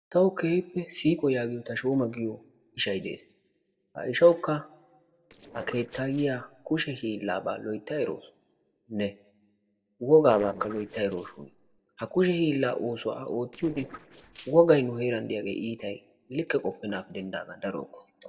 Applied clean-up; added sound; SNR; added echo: neural separator model SepFormer DNS4.